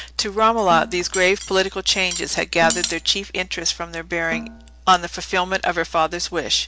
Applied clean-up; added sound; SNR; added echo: none; Cutlery, silverware + Snare drum; 13 dB; none.